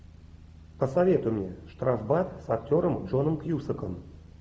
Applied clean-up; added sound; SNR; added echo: none; none; none; none.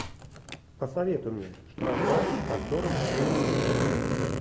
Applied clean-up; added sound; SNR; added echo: none; Zipper (clothing); -4 dB; none.